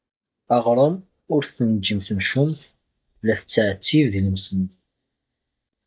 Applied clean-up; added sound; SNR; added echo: neural mask model DeepFilterNet 3.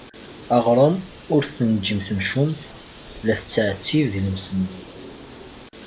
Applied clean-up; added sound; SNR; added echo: none; Bird; 18 dB; none.